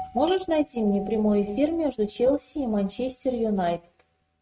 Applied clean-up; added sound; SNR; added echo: neural mask model RNNoise.